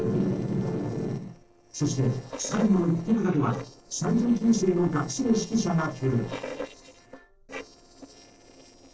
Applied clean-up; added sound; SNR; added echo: neural separator model SepFormer DNS4.